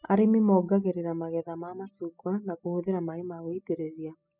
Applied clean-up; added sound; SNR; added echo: classical method spectral subtraction.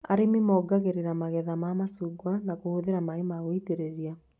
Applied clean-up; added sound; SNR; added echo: none; none; none; none.